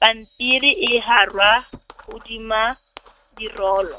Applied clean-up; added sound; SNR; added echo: neural mask model RNNoise.